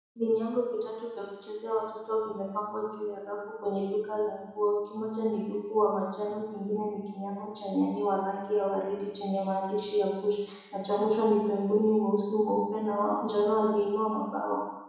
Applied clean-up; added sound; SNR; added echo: none; none; none; reverberation time 1.1 s.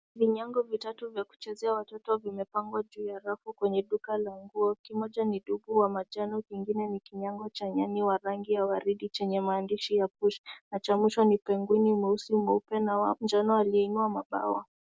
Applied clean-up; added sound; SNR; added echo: none; none; none; none.